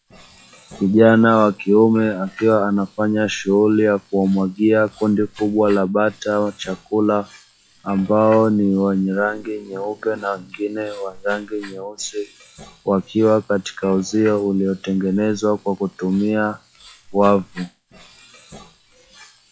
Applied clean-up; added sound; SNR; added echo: classical method log-MMSE.